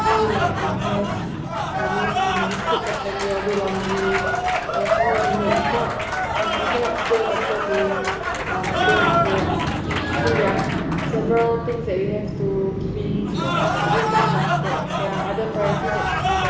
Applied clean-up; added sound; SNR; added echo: none; Applause / Cheering; 0 dB; none.